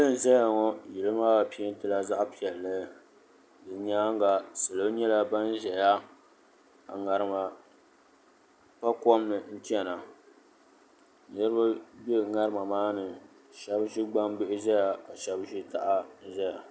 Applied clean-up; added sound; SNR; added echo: none; none; none; none.